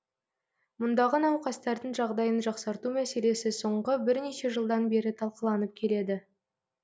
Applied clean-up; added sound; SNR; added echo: none; none; none; none.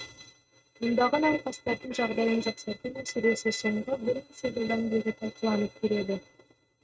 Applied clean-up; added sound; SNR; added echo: neural mask model RNNoise.